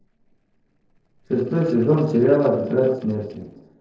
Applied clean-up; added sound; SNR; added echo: neural separator model SepFormer DNS4.